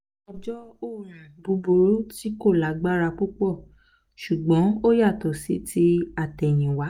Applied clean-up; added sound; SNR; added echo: none; none; none; none.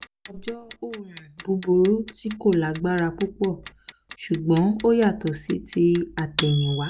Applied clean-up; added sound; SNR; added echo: none; Clock; 11 dB; none.